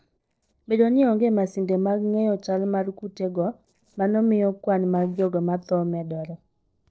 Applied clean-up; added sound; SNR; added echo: neural separator model SepFormer DNS4.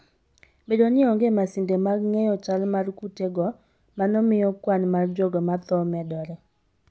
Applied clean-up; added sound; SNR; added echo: none; none; none; none.